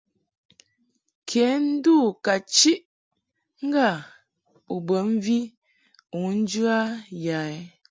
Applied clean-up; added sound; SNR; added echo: none; none; none; none.